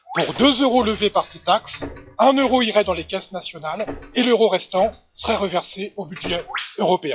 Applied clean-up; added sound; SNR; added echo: classical method log-MMSE.